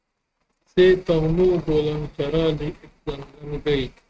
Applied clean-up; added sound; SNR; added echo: neural mask model RNNoise.